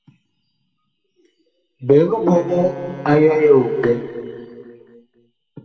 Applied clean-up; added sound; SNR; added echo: none; Wind instrument, woodwind instrument; 17 dB; reverberation time 2.0 s.